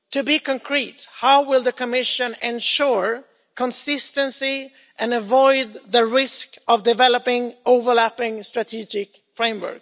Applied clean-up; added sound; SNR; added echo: none; none; none; none.